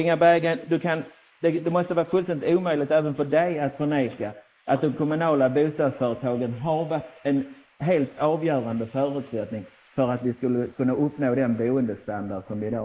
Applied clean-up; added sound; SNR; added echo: neural mask model Resemble Enhance denoiser.